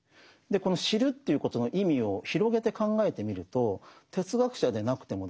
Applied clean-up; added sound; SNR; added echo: none; none; none; none.